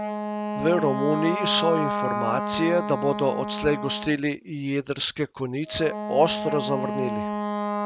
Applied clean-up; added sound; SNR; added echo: none; Wind instrument, woodwind instrument; 4 dB; none.